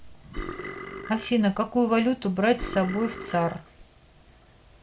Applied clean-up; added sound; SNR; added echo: none; Burping, eructation; 11 dB; none.